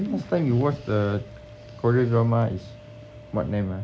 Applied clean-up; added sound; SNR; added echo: none; none; none; none.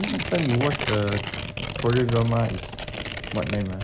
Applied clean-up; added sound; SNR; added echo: none; Tearing; 5 dB; none.